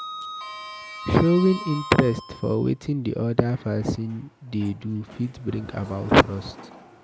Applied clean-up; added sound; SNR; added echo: none; Sliding door; 15 dB; none.